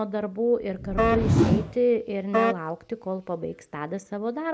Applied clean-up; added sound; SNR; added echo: none; Whoosh, swoosh, swish + Wind instrument, woodwind instrument; -3 dB; none.